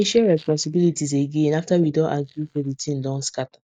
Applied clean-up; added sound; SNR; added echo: neural mask model DeepFilterNet 3.